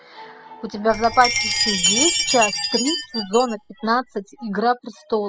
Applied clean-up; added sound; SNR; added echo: classical method spectral subtraction.